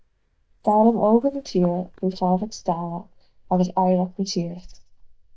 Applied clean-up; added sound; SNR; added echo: neural mask model DeepFilterNet 3.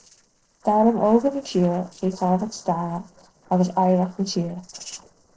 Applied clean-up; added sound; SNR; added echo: neural separator model SepFormer DNS4.